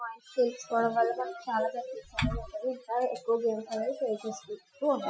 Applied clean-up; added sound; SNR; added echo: classical method Wiener filter.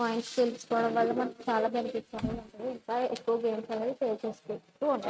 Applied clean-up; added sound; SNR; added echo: neural mask model RNNoise.